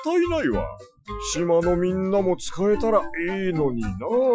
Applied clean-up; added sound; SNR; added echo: classical method Wiener filter.